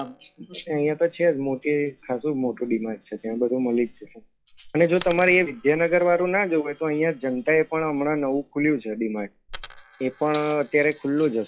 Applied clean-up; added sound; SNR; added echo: classical method log-MMSE.